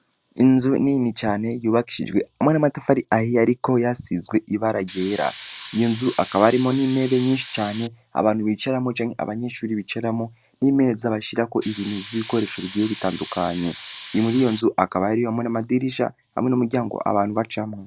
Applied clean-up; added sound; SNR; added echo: none; Hiss; 16 dB; none.